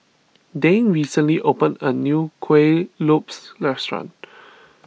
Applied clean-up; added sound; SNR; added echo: none; none; none; none.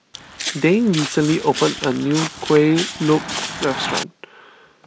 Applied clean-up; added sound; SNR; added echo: none; Walk, footsteps; 8 dB; none.